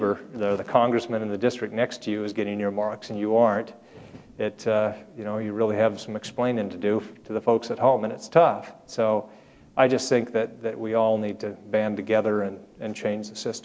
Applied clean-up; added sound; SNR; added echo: none; none; none; none.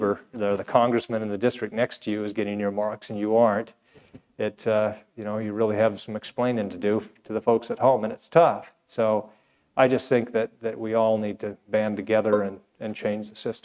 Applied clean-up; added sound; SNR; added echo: neural mask model RNNoise.